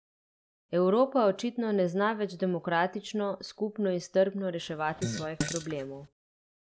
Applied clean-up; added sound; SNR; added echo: none; Fart; 7 dB; none.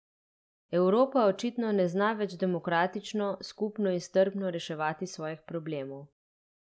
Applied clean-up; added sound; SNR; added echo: none; none; none; none.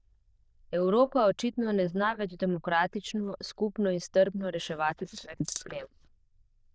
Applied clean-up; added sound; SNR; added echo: neural diffusion model UNIVERSE++.